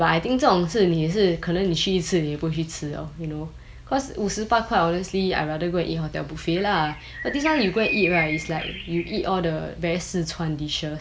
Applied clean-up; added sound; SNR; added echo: none; Bird; 8 dB; none.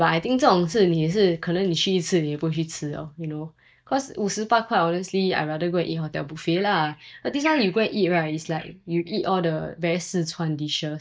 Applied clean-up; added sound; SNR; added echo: neural mask model DeepFilterNet 3.